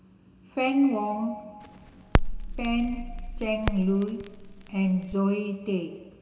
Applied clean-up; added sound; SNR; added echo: none; Crackle; 2 dB; reverberation time 2.8 s.